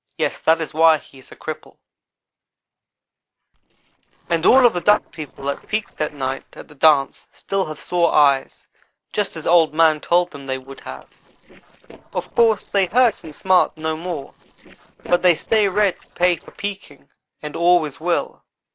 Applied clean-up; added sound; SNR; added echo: neural separator model SepFormer DNS4.